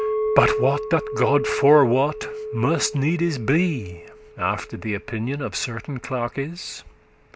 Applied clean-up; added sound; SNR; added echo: none; Chink, clink; 8 dB; none.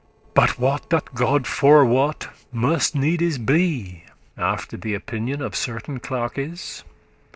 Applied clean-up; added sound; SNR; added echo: neural separator model SepFormer DNS4.